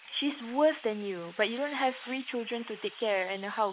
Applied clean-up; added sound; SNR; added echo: neural mask model Resemble Enhance denoiser.